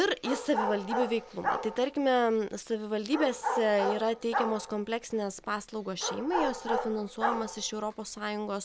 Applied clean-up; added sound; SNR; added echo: none; Bark; 5 dB; none.